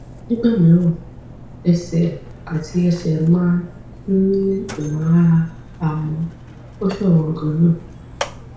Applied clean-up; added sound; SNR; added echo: none; Mechanisms; 17 dB; reverberation time 0.5 s.